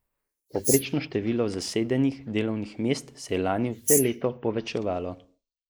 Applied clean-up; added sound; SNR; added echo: neural mask model Resemble Enhance denoiser.